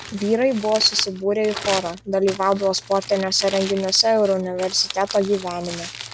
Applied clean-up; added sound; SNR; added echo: none; Crumpling, crinkling; 13 dB; none.